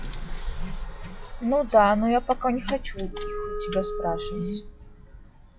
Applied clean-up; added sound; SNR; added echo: classical method log-MMSE.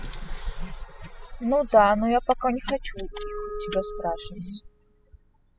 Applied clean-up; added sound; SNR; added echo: classical method spectral subtraction.